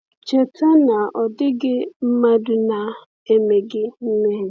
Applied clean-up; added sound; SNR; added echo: none; none; none; none.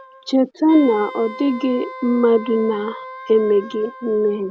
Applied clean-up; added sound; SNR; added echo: none; Wind instrument, woodwind instrument; 16 dB; none.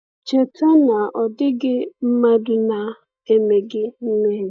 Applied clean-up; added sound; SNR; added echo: neural mask model DeepFilterNet 3.